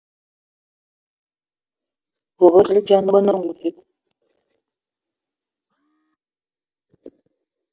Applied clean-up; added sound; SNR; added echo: neural mask model DeepFilterNet 3.